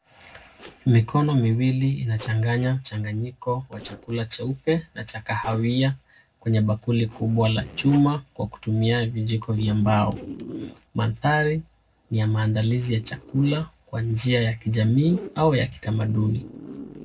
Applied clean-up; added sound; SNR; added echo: neural separator model SepFormer DNS4.